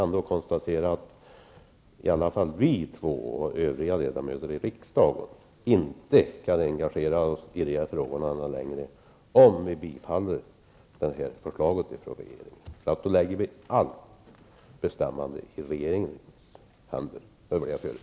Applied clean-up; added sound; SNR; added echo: none; none; none; none.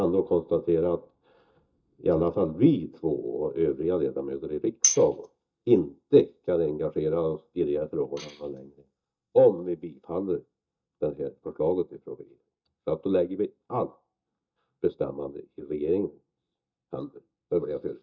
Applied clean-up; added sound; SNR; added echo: neural mask model DeepFilterNet 3.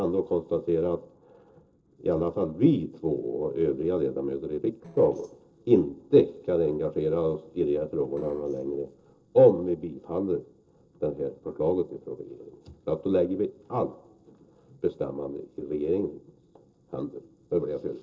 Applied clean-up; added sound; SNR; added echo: neural separator model SepFormer DNS4.